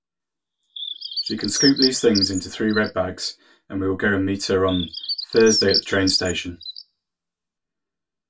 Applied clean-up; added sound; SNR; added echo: none; Bird; 5 dB; reverberation time 0.2 s.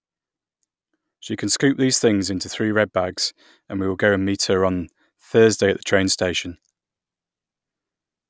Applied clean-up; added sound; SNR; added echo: none; none; none; none.